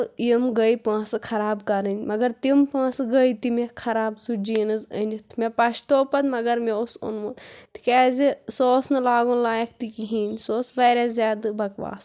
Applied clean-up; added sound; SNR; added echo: none; none; none; none.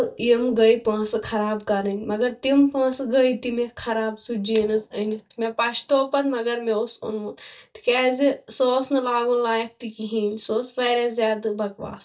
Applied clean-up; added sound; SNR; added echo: neural mask model DeepFilterNet 3.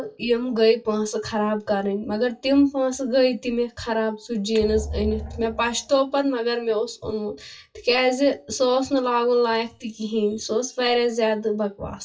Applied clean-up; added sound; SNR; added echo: classical method WPE with log-MMSE.